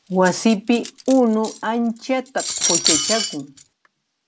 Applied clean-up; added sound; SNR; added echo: none; Cutlery, silverware; 4 dB; none.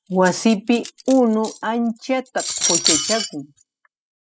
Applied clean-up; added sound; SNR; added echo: classical method spectral subtraction.